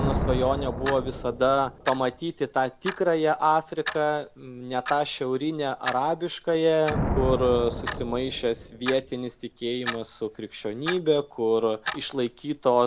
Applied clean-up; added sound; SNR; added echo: none; Thunder + Clock; 8 dB; none.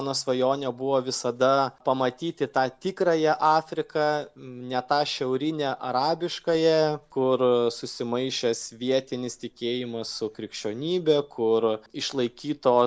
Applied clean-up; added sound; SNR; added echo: none; none; none; none.